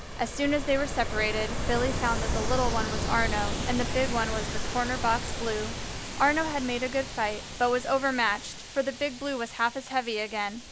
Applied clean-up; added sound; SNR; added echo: none; Ocean; 3 dB; none.